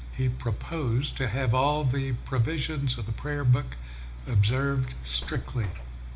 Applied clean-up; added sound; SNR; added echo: none; Bus; 20 dB; reverberation time 0.4 s.